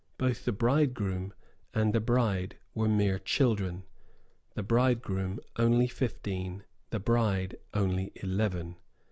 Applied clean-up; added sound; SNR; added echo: none; none; none; none.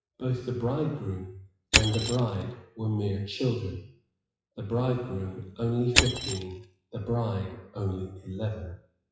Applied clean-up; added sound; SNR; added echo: classical method WPE with log-MMSE.